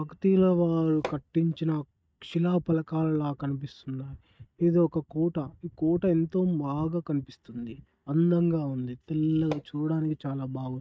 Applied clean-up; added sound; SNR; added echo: neural mask model RNNoise.